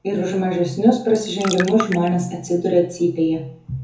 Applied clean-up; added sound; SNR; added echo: none; Trickle, dribble; 11 dB; reverberation time 0.6 s.